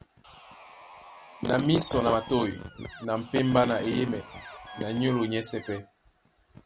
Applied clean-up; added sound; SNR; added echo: none; Sawing + Squeak; 18 dB; none.